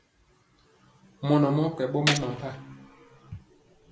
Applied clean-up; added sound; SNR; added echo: none; Gunshot, gunfire; 6 dB; none.